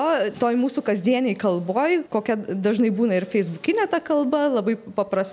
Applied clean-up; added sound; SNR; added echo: none; none; none; none.